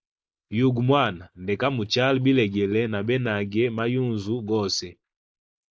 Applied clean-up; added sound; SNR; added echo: neural mask model Resemble Enhance denoiser.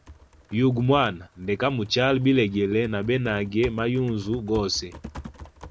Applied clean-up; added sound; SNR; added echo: none; Typing; 19 dB; none.